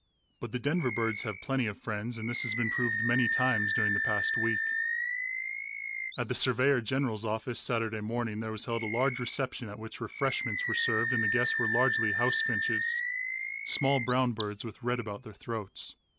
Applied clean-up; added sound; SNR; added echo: none; Animal; 1 dB; none.